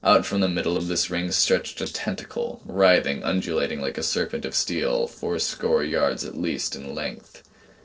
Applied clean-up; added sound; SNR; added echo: neural separator model SepFormer DNS4.